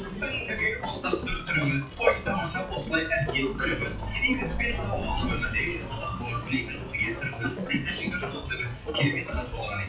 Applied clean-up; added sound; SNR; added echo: classical method WPE with log-MMSE.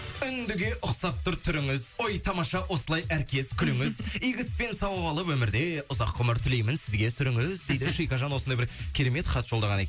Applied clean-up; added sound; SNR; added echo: none; none; none; none.